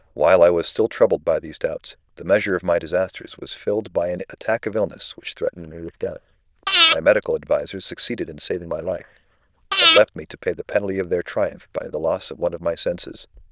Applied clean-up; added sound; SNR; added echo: neural diffusion model UNIVERSE++.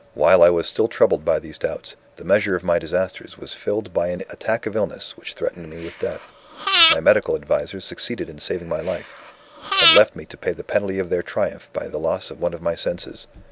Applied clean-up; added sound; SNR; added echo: none; Breathing; -1 dB; none.